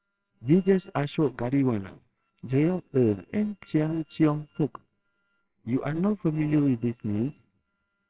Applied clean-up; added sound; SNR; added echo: neural separator model SepFormer WHAMR!.